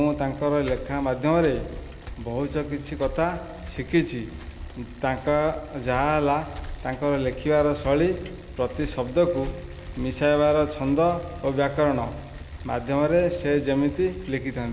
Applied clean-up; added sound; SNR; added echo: none; Bicycle; 13 dB; none.